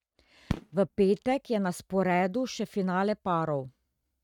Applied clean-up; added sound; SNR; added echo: neural mask model RNNoise.